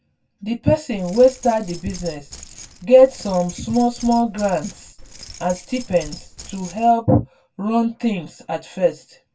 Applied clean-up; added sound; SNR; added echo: none; Keys jangling; 17 dB; reverberation time 0.1 s.